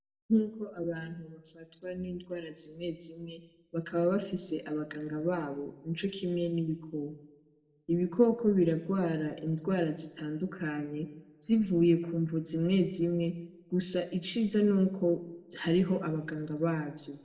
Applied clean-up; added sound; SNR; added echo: none; none; none; reverberation time 0.9 s.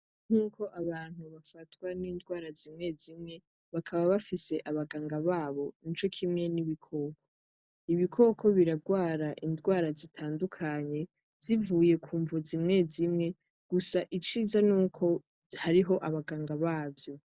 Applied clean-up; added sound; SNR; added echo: none; none; none; none.